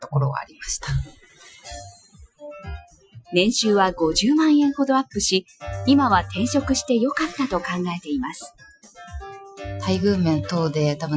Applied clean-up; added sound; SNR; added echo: classical method Wiener filter.